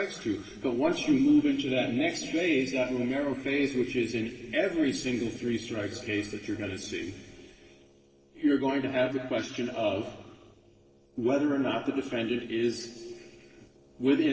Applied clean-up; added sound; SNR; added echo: neural separator model SepFormer DNS4.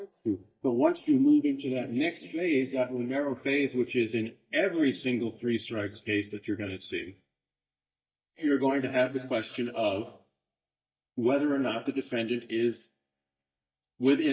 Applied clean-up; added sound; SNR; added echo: neural mask model DeepFilterNet 3.